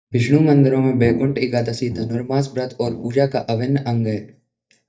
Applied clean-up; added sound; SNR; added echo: neural mask model DeepFilterNet 3.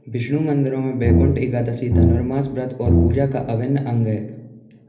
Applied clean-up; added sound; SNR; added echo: none; Brass instrument; -2 dB; reverberation time 0.3 s.